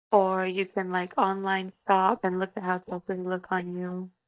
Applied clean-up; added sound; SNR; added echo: neural mask model DeepFilterNet 3.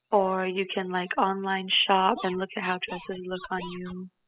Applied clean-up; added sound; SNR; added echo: classical method spectral subtraction.